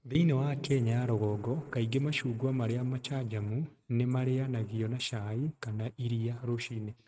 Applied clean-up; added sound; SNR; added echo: neural mask model RNNoise.